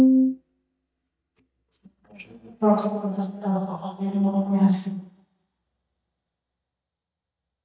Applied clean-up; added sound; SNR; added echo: neural mask model DeepFilterNet 3.